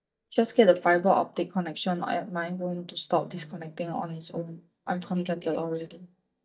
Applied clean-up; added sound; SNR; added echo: neural mask model DeepFilterNet 3.